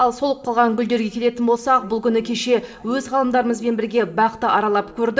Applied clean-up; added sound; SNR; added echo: none; none; none; reverberation time 0.8 s.